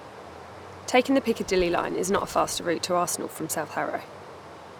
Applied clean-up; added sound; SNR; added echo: none; Stream + Crumpling, crinkling; 15 dB; none.